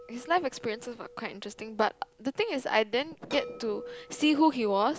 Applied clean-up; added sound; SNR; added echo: none; Chime; 18 dB; none.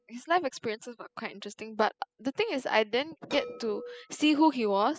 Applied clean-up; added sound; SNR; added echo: classical method spectral subtraction.